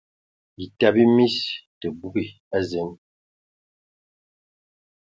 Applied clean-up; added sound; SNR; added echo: none; none; none; none.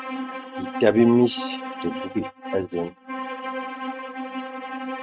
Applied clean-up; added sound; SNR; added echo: neural mask model RNNoise.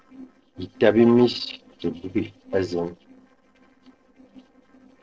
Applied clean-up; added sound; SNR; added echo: neural separator model SepFormer DNS4.